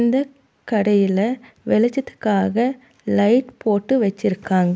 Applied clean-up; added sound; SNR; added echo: none; none; none; none.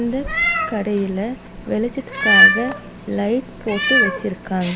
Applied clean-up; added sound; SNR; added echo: none; Meow; -3 dB; none.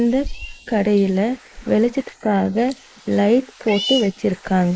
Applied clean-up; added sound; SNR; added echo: neural mask model Resemble Enhance denoiser.